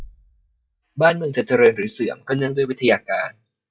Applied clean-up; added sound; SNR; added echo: classical method log-MMSE.